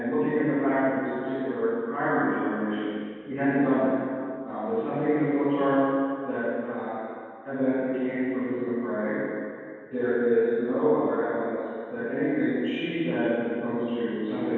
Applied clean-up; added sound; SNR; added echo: none; none; none; reverberation time 2.1 s.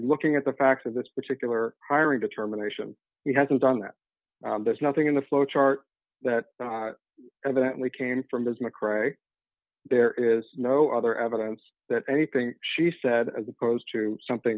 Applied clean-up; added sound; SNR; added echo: none; none; none; none.